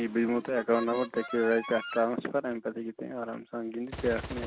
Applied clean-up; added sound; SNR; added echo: none; Gunshot, gunfire + Harmonica; 13 dB; none.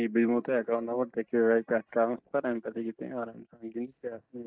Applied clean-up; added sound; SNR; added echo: neural mask model DeepFilterNet 3.